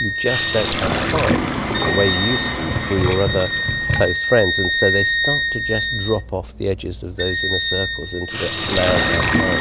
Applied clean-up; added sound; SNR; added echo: none; Wind instrument, woodwind instrument + Sink (filling or washing); -2 dB; none.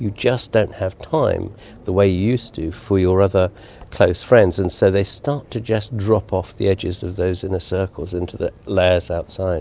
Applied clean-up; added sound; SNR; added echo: none; none; none; none.